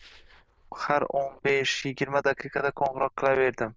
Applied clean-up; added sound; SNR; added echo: neural diffusion model UNIVERSE++.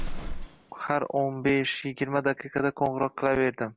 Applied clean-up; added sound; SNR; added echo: none; Explosion; 10 dB; none.